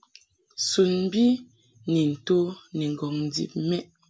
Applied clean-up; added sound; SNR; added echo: none; none; none; none.